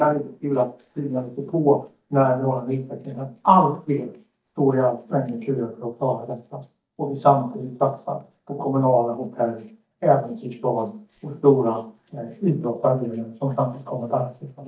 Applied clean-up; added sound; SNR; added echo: neural mask model DeepFilterNet 3.